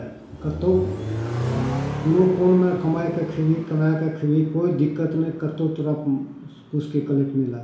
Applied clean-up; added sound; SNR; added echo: none; Accelerating, revving, vroom; 9 dB; reverberation time 0.7 s.